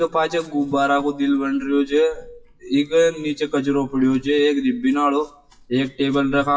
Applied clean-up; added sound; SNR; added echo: classical method WPE with log-MMSE.